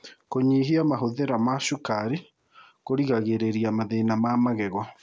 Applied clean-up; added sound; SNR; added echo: none; none; none; none.